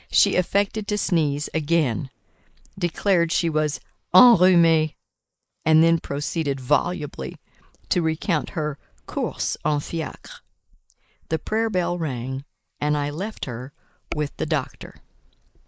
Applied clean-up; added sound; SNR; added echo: neural mask model Resemble Enhance denoiser.